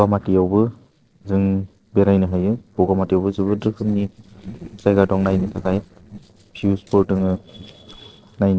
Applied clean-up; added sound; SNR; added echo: neural separator model SepFormer DNS4.